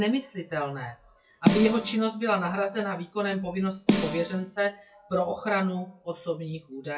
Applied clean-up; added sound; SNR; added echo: classical method WPE with log-MMSE.